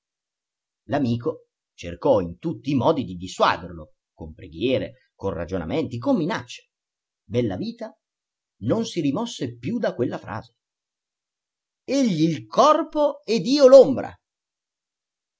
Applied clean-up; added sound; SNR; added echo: none; none; none; none.